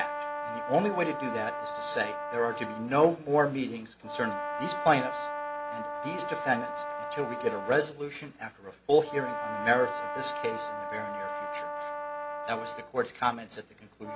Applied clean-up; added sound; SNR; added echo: none; Brass instrument; 5 dB; none.